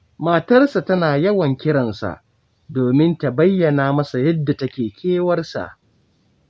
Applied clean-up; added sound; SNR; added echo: none; none; none; none.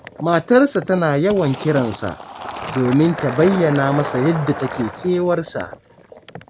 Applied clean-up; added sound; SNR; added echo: none; Fill (with liquid); 12 dB; none.